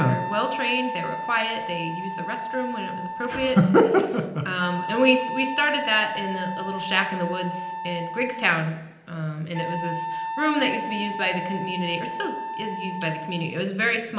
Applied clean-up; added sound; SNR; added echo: none; Wind instrument, woodwind instrument; 7 dB; reverberation time 0.8 s.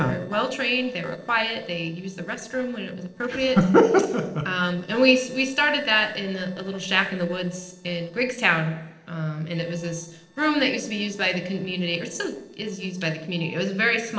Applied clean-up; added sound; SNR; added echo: neural separator model SepFormer DNS4.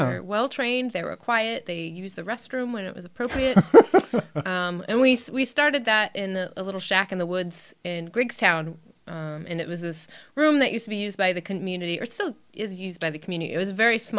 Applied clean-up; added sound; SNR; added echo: none; none; none; none.